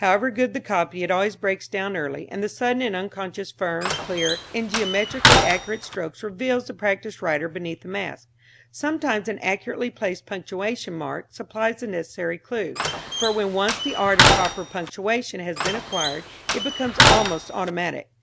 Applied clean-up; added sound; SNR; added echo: none; Slam; -4 dB; none.